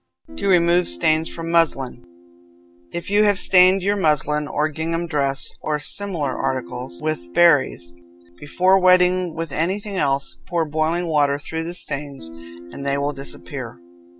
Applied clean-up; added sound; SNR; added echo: none; Guitar; 20 dB; none.